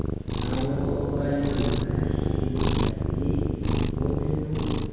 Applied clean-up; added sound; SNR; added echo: none; Cat; -4 dB; reverberation time 2.0 s.